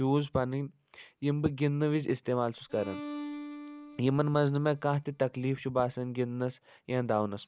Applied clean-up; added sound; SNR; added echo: none; Bowed string instrument; 14 dB; none.